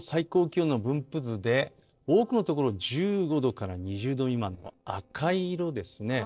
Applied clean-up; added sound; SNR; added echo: neural separator model SepFormer DNS4.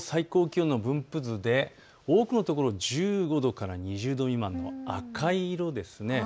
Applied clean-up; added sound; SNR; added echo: none; none; none; none.